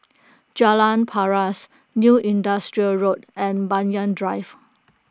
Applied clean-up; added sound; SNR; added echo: none; none; none; none.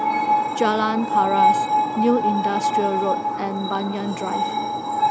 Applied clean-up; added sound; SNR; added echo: none; Screech; -3 dB; none.